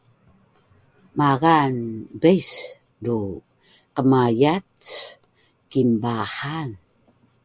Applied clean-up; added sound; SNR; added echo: none; none; none; none.